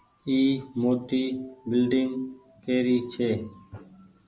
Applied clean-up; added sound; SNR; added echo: none; none; none; none.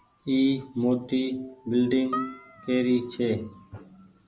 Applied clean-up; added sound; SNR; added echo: none; Harp; 13 dB; none.